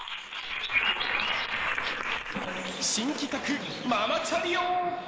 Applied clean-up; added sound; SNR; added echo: neural mask model Resemble Enhance denoiser.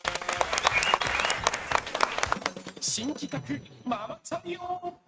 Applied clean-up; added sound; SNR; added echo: neural mask model RNNoise.